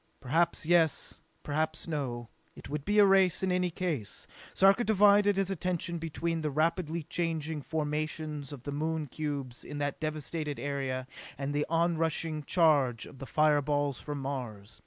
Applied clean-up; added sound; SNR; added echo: none; none; none; none.